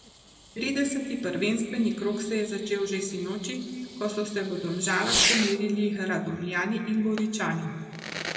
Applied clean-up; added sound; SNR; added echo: none; Fireworks; 6 dB; reverberation time 2.4 s.